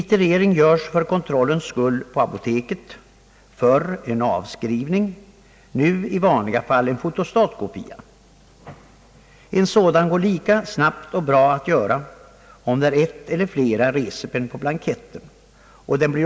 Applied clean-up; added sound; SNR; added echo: none; none; none; none.